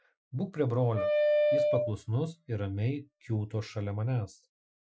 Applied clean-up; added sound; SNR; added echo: classical method Wiener filter.